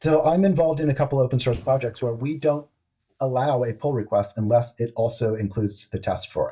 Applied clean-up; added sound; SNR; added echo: neural mask model DeepFilterNet 3.